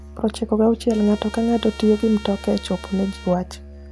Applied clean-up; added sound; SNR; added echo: none; Musical instrument + Trumpet; 16 dB; none.